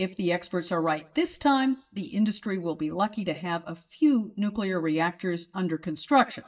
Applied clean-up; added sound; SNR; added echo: neural mask model DeepFilterNet 3.